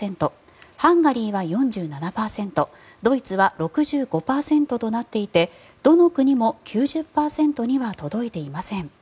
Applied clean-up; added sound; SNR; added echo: none; none; none; none.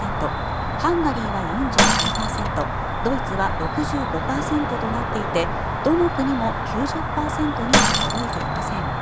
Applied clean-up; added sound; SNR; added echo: none; Cricket + Shatter; -3 dB; none.